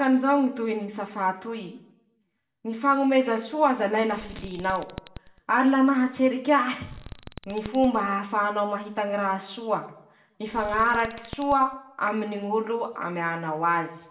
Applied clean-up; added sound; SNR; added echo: none; Alarm; 17 dB; reverberation time 0.5 s.